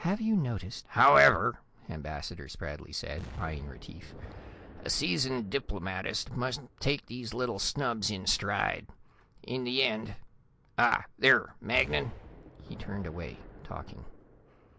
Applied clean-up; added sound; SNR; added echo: none; Explosion; 19 dB; none.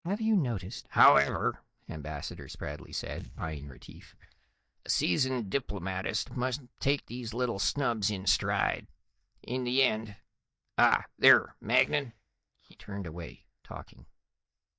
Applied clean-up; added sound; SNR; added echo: neural mask model DeepFilterNet 3.